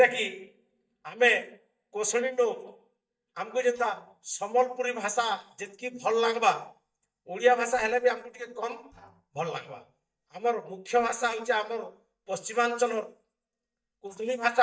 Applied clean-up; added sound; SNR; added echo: neural mask model DeepFilterNet 3.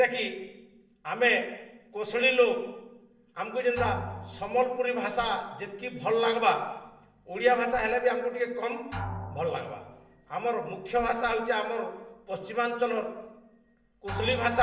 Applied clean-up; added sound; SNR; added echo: none; Drum; 15 dB; reverberation time 0.8 s.